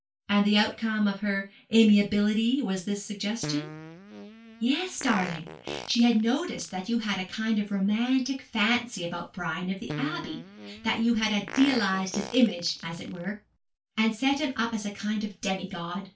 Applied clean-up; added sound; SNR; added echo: none; Fart; 13 dB; reverberation time 0.2 s.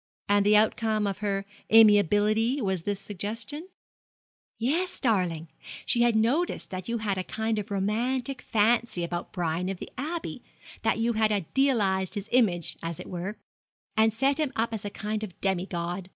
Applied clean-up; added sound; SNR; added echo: none; none; none; none.